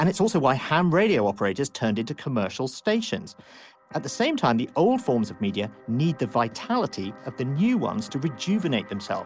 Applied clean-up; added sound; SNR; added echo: none; none; none; none.